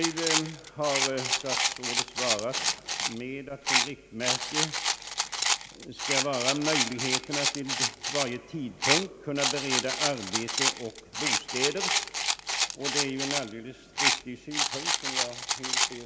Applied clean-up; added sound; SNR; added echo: none; Rattle; -5 dB; none.